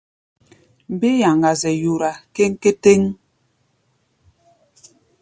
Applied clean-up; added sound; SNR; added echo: none; none; none; none.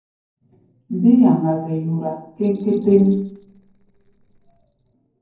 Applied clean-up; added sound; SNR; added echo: neural separator model SepFormer DNS4.